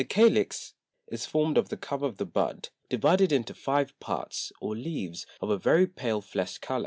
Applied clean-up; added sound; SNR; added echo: none; none; none; none.